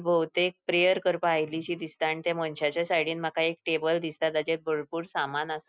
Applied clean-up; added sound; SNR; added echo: none; none; none; none.